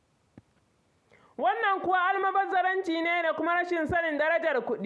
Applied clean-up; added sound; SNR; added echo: none; none; none; none.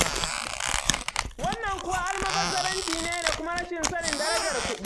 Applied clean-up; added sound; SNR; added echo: none; Chewing, mastication + Squeak; -2 dB; none.